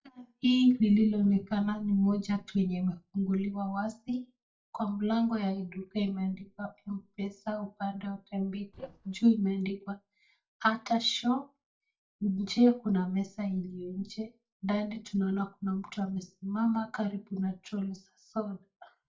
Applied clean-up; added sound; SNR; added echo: neural mask model DeepFilterNet 3.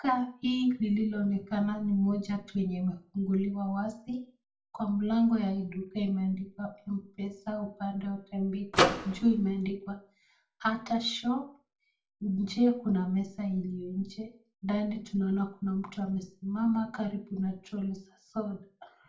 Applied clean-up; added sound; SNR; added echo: none; Microwave oven; -2 dB; reverberation time 0.3 s.